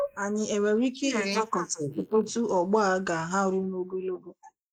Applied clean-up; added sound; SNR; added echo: neural mask model Resemble Enhance denoiser.